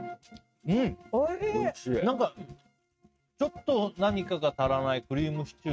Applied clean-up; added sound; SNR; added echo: neural mask model RNNoise.